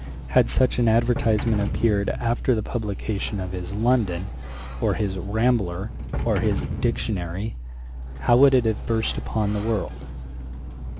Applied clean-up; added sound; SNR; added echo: none; Sliding door; 11 dB; none.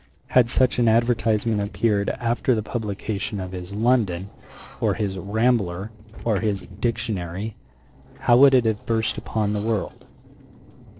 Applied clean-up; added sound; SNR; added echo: neural separator model SepFormer DNS4.